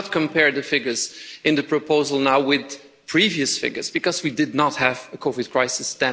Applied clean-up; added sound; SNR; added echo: none; none; none; none.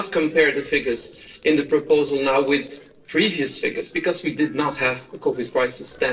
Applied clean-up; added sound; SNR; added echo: neural separator model SepFormer DNS4.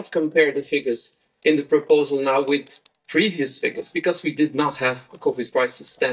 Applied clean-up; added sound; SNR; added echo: neural mask model DeepFilterNet 3.